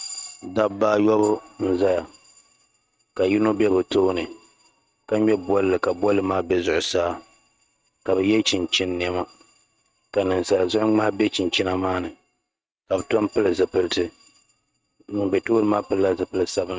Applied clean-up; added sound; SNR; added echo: neural mask model RNNoise.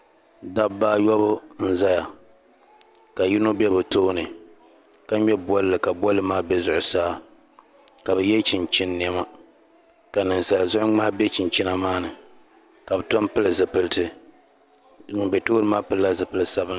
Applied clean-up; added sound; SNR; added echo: none; none; none; none.